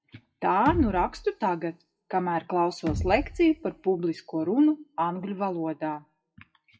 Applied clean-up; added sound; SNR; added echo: classical method WPE with log-MMSE.